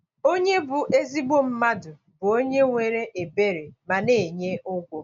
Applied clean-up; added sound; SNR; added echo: none; none; none; none.